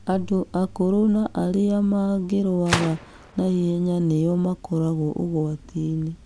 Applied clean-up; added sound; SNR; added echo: none; Gunshot, gunfire; 12 dB; none.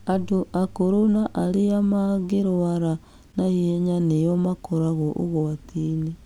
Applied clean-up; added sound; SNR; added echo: none; none; none; none.